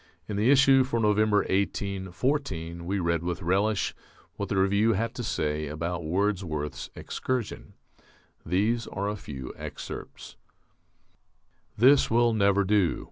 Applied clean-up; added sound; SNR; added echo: none; none; none; none.